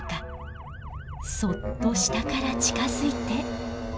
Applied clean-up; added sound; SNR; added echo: none; Motor vehicle (road) / Siren; 18 dB; none.